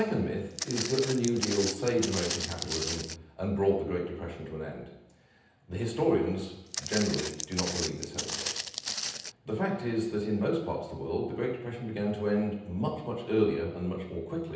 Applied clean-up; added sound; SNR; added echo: none; Walk, footsteps; 4 dB; reverberation time 0.9 s.